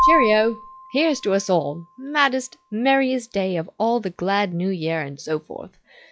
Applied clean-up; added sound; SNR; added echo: classical method log-MMSE.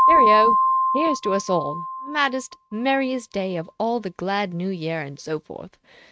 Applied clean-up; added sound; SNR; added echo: neural mask model RNNoise.